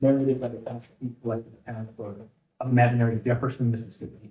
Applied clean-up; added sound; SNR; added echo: neural mask model DeepFilterNet 3.